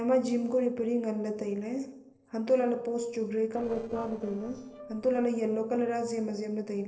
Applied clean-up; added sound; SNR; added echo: neural separator model SepFormer DNS4.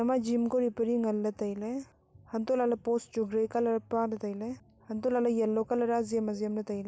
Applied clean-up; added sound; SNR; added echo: none; none; none; none.